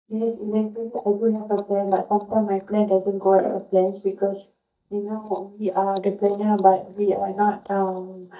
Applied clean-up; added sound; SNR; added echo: neural mask model DeepFilterNet 3.